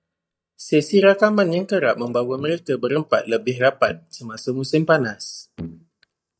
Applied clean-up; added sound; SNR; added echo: neural mask model DeepFilterNet 3.